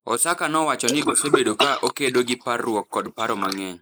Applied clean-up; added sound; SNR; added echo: neural mask model Resemble Enhance denoiser.